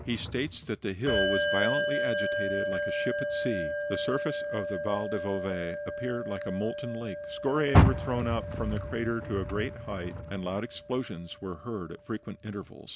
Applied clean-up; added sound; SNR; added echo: none; Car + Bell; -2 dB; none.